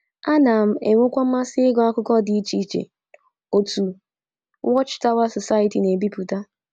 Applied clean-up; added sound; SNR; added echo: none; none; none; none.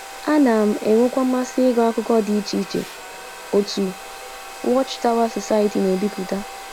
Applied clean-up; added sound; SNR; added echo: none; Domestic sounds, home sounds; 15 dB; none.